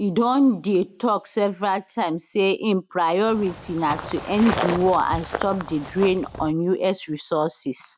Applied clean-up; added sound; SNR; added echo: none; Walk, footsteps; 8 dB; none.